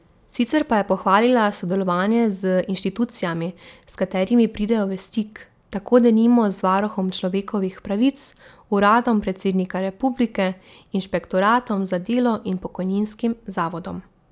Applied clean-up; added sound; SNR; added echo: none; none; none; none.